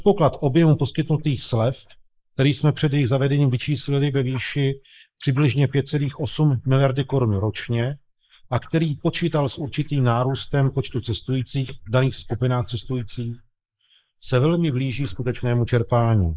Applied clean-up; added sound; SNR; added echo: neural mask model Resemble Enhance denoiser.